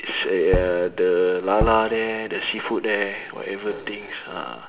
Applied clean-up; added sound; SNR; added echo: none; Tap / Bass drum; 7 dB; reverberation time 1.0 s.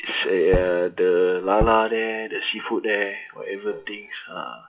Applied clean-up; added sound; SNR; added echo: classical method WPE with log-MMSE.